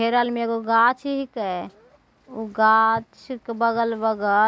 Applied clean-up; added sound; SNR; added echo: none; none; none; none.